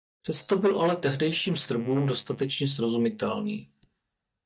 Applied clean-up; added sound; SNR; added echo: neural mask model DeepFilterNet 3.